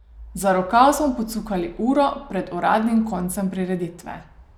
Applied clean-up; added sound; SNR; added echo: none; none; none; none.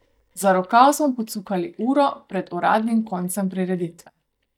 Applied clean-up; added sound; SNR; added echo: neural mask model DeepFilterNet 3.